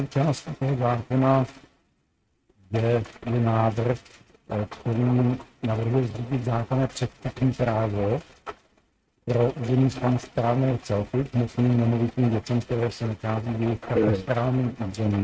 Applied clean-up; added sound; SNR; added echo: neural mask model RNNoise.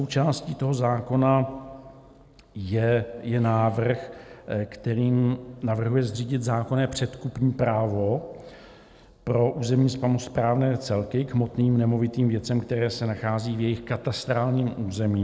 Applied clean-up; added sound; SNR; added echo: none; none; none; none.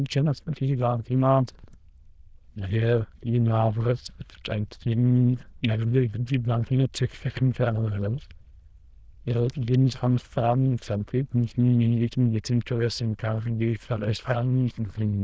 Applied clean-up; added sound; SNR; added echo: neural diffusion model UNIVERSE++.